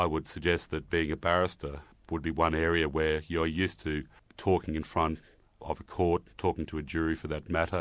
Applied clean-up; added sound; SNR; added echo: none; none; none; none.